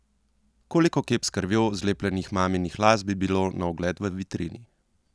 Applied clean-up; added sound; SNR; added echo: none; none; none; none.